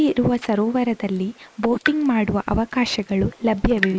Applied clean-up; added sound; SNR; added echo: neural mask model Resemble Enhance denoiser.